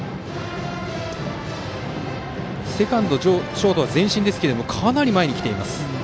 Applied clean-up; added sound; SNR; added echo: none; none; none; none.